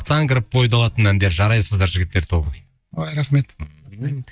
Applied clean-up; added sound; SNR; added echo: neural mask model DeepFilterNet 3.